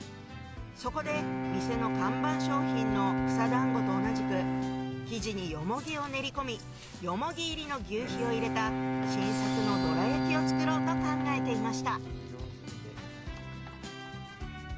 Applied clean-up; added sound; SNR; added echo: none; Bowed string instrument; -3 dB; none.